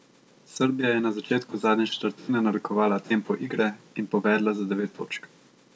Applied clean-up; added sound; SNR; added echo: none; none; none; none.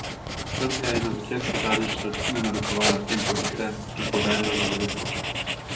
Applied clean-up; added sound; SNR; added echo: none; Writing; -1 dB; reverberation time 0.5 s.